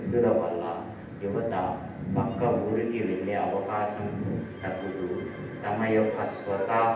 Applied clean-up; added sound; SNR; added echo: none; none; none; reverberation time 0.9 s.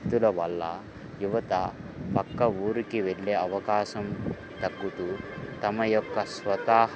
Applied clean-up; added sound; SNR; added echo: none; none; none; none.